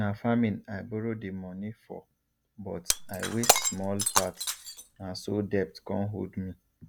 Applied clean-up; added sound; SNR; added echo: none; Shatter; -1 dB; none.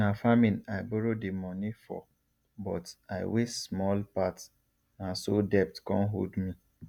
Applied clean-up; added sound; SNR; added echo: none; none; none; none.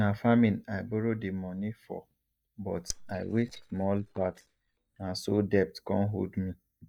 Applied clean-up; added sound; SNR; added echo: neural mask model DeepFilterNet 3.